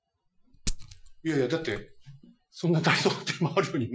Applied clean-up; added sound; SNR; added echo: classical method Wiener filter.